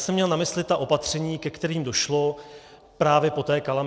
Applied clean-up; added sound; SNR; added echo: none; none; none; none.